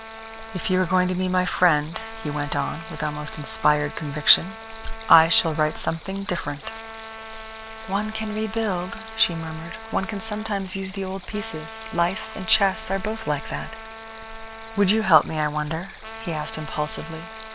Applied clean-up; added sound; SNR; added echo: none; Trumpet + Stream; 13 dB; none.